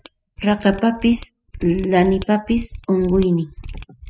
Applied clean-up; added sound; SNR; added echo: classical method spectral subtraction.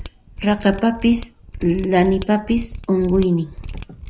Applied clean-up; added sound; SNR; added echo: none; Mechanisms; 13 dB; none.